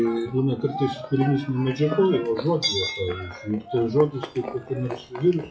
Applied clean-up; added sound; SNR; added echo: classical method WPE with log-MMSE.